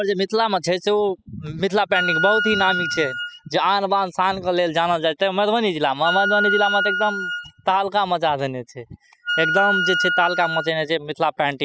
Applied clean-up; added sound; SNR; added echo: classical method spectral subtraction.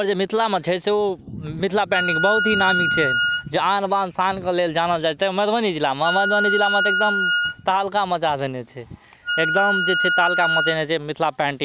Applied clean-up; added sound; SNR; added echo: none; Wind instrument, woodwind instrument; 1 dB; none.